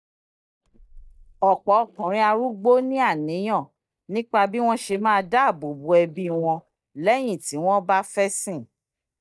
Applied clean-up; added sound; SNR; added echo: neural mask model DeepFilterNet 3.